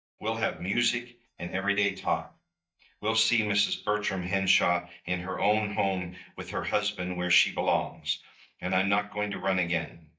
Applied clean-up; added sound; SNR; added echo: neural mask model DeepFilterNet 3.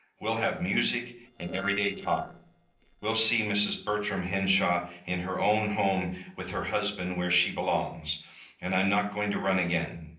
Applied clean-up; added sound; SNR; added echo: neural separator model SepFormer DNS4.